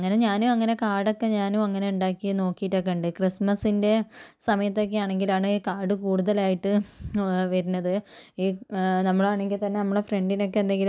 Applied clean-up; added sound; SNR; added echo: none; none; none; none.